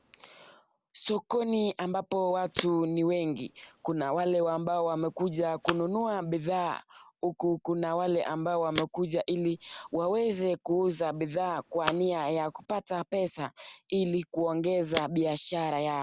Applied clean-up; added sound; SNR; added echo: none; Telephone; 15 dB; none.